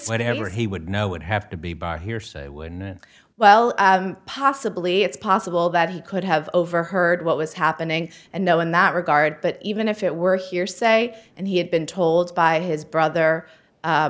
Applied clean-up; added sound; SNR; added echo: none; none; none; none.